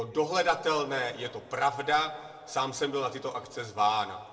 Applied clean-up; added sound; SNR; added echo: none; none; none; reverberation time 1.2 s.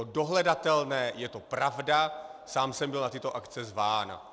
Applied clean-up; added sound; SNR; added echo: none; none; none; none.